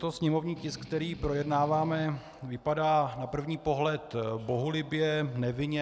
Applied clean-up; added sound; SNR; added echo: none; Strum; 14 dB; none.